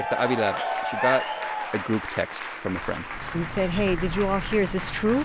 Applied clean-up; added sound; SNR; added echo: none; Applause / Cheering; 5 dB; none.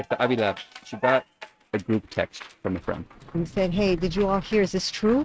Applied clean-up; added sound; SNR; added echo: neural mask model RNNoise.